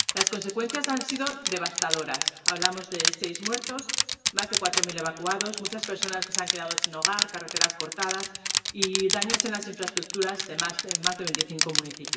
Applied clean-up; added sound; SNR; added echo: none; Crushing; -3 dB; reverberation time 1.2 s.